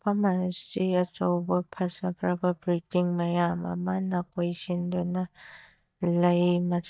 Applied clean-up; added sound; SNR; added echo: neural mask model DeepFilterNet 3.